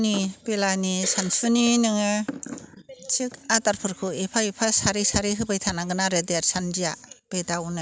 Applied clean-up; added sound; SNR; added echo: none; none; none; none.